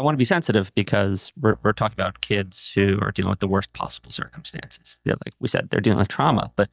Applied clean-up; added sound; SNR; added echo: neural mask model DeepFilterNet 3.